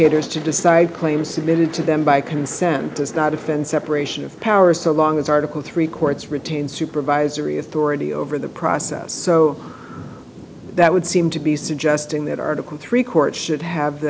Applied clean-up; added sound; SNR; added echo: none; Thunder; 17 dB; none.